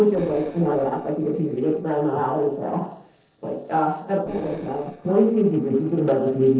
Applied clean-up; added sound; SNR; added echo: neural separator model SepFormer DNS4.